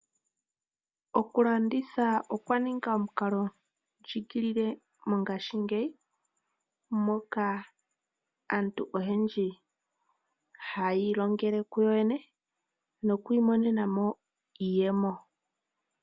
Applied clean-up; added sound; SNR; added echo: none; none; none; none.